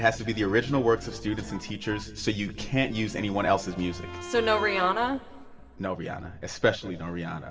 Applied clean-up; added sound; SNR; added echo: none; Bowed string instrument; 14 dB; reverberation time 1.9 s.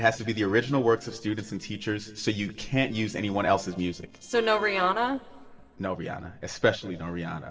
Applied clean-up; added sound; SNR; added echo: neural separator model SepFormer DNS4.